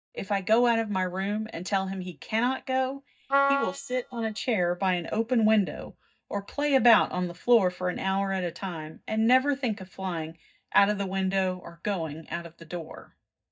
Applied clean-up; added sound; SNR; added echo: neural mask model DeepFilterNet 3.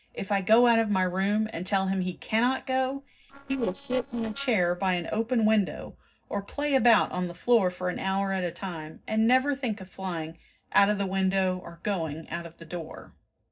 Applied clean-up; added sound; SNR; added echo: neural separator model SepFormer DNS4.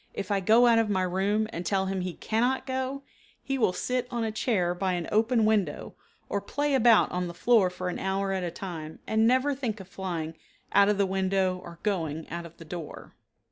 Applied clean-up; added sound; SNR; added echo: none; none; none; none.